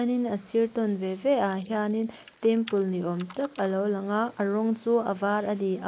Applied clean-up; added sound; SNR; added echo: neural mask model Resemble Enhance denoiser.